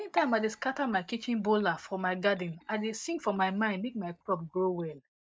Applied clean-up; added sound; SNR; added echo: neural mask model DeepFilterNet 3.